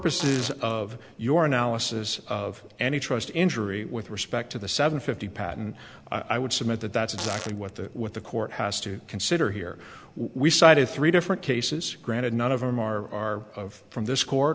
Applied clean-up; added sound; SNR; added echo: none; Fart; 12 dB; none.